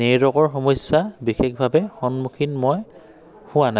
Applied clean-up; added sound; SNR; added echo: none; none; none; none.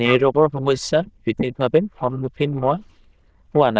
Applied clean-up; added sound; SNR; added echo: neural diffusion model UNIVERSE++.